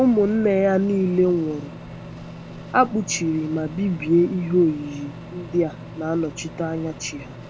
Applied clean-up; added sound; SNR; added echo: none; Microwave oven; 15 dB; none.